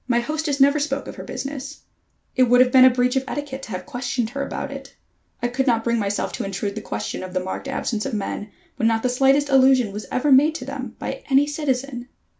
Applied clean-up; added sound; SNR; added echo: none; none; none; none.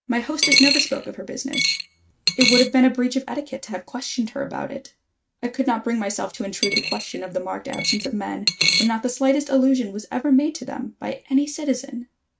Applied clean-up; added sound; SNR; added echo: neural mask model RNNoise.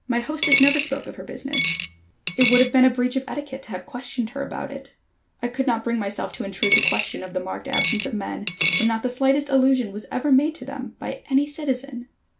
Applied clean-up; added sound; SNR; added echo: none; Coin (dropping); -2 dB; none.